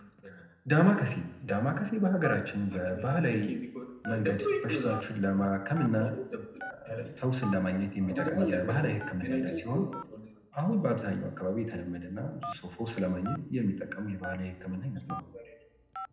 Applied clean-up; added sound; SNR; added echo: none; Telephone; 17 dB; reverberation time 0.8 s.